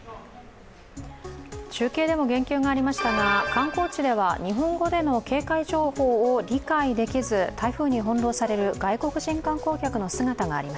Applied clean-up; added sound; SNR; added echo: none; none; none; none.